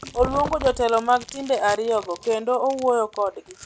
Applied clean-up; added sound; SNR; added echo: none; Chewing, mastication; 13 dB; none.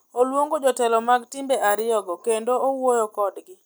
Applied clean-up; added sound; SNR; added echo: none; none; none; none.